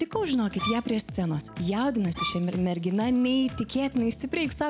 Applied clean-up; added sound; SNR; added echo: none; Bowed string instrument; 9 dB; none.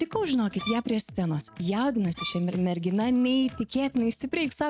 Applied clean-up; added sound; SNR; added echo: neural mask model RNNoise.